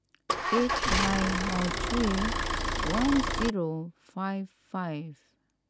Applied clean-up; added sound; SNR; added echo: none; Idling / Engine starting / Motor vehicle (road); -2 dB; none.